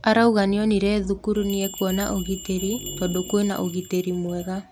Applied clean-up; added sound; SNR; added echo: none; Bell; 15 dB; none.